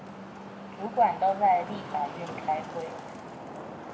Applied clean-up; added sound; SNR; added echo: none; Traffic noise, roadway noise; 10 dB; reverberation time 1.0 s.